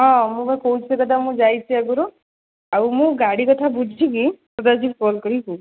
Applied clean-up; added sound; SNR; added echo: none; none; none; none.